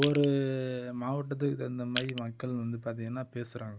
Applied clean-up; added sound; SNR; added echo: none; Crushing; 7 dB; none.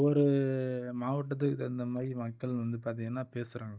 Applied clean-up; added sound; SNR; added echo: neural mask model DeepFilterNet 3.